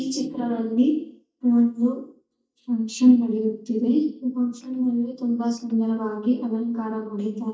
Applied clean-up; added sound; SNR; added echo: neural mask model DeepFilterNet 3.